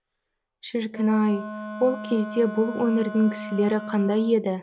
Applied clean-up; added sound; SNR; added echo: none; Wind instrument, woodwind instrument; 11 dB; none.